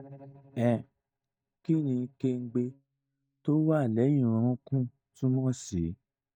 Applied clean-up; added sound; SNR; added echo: neural mask model DeepFilterNet 3.